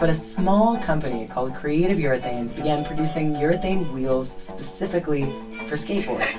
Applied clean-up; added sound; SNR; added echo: none; Rain; 19 dB; reverberation time 0.2 s.